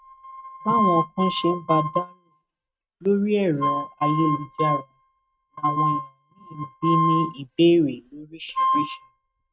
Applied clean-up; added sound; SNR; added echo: neural mask model RNNoise.